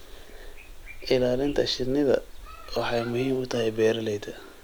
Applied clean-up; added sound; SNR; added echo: none; Engine; 13 dB; none.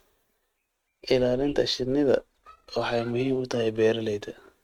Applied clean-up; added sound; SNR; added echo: neural mask model RNNoise.